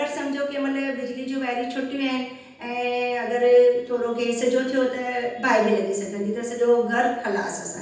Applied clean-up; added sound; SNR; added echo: none; none; none; reverberation time 0.8 s.